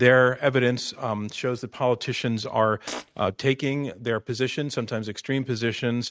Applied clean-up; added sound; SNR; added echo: neural mask model RNNoise.